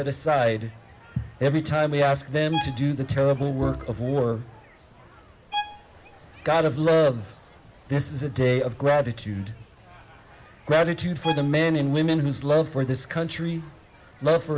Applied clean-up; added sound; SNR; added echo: none; Bowed string instrument + Bowed string instrument; 12 dB; none.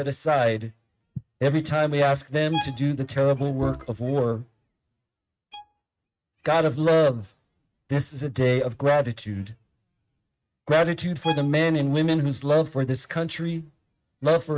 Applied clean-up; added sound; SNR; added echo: neural mask model RNNoise.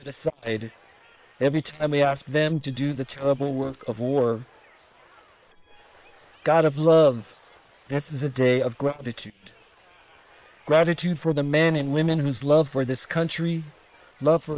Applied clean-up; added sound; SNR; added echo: neural separator model SepFormer WHAM!.